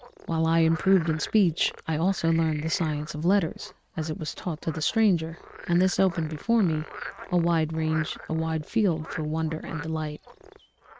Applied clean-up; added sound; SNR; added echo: neural mask model RNNoise.